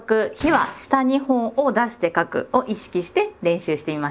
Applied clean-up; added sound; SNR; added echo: none; Gunshot, gunfire; 17 dB; none.